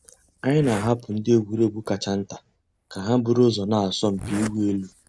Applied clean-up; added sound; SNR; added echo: none; Zipper (clothing); 17 dB; none.